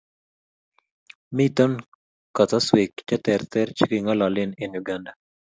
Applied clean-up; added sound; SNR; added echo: none; none; none; none.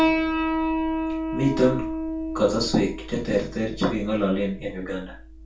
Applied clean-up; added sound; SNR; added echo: none; Piano; 2 dB; reverberation time 0.3 s.